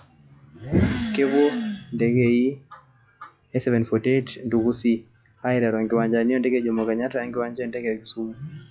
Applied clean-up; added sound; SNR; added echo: classical method log-MMSE.